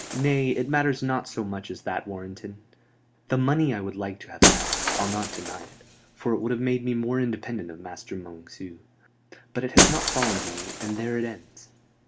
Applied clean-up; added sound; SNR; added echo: none; Shatter; 1 dB; none.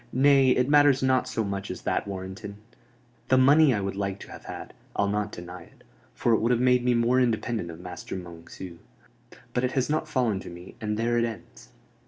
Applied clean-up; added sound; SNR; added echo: none; none; none; none.